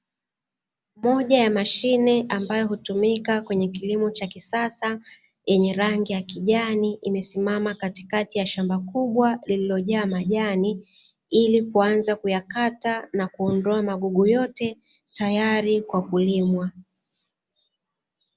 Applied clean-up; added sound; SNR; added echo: none; none; none; none.